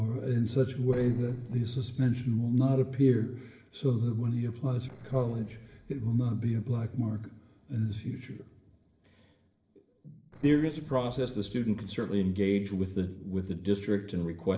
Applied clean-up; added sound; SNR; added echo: neural separator model SepFormer DNS4.